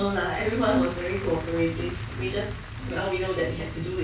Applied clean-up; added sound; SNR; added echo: none; Applause; 17 dB; reverberation time 0.3 s.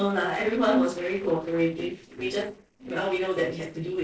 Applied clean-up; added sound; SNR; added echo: neural separator model SepFormer DNS4.